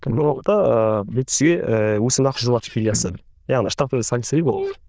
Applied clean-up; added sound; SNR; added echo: neural diffusion model UNIVERSE++.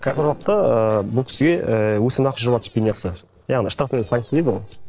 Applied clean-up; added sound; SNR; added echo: neural separator model SepFormer DNS4.